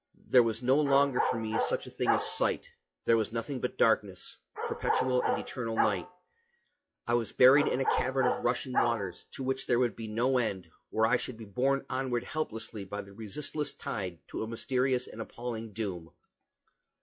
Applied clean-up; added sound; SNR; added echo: classical method log-MMSE.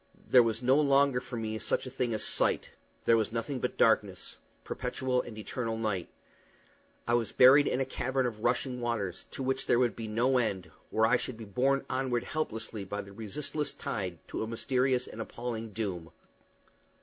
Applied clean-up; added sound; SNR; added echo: none; none; none; none.